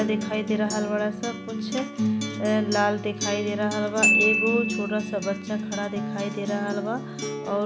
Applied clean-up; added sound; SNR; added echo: none; Acoustic guitar + Glockenspiel; 0 dB; none.